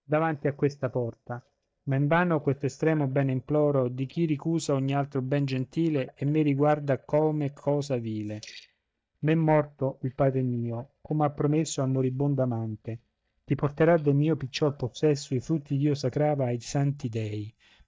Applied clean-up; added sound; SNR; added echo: neural mask model DeepFilterNet 3.